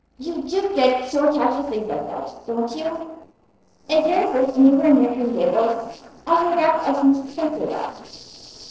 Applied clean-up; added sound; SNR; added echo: neural separator model SepFormer DNS4.